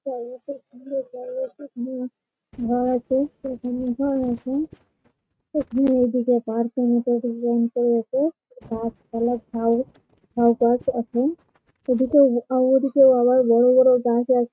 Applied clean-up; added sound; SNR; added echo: neural mask model RNNoise.